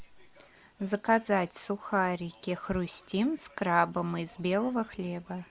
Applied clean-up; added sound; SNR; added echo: none; none; none; none.